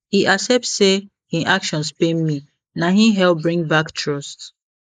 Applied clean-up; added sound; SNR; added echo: neural mask model Resemble Enhance denoiser.